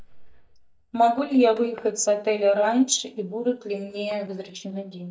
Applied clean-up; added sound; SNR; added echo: neural mask model DeepFilterNet 3.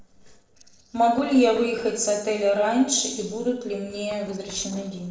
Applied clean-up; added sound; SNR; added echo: neural separator model SepFormer DNS4.